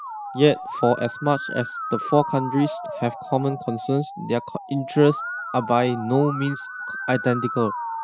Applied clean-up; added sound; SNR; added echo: classical method spectral subtraction.